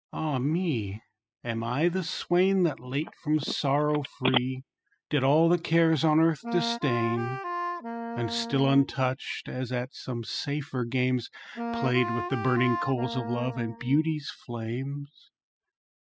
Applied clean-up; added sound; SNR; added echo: classical method spectral subtraction.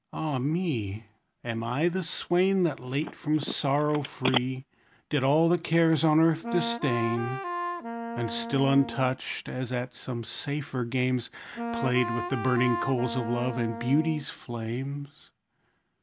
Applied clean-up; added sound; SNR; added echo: none; Telephone + Wind instrument, woodwind instrument; 6 dB; none.